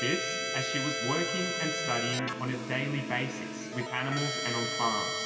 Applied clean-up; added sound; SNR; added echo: none; Keyboard (musical); 1 dB; reverberation time 2.5 s.